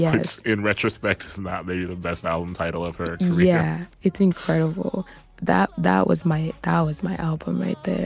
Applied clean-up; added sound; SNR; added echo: none; none; none; none.